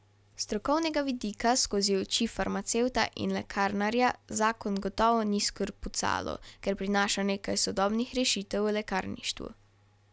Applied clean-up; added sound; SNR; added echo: none; none; none; none.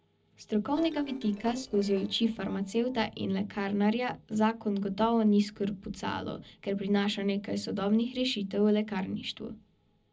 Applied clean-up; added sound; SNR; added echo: neural separator model SepFormer DNS4.